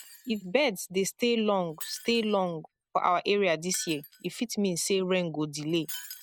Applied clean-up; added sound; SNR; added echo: none; Shatter; 19 dB; none.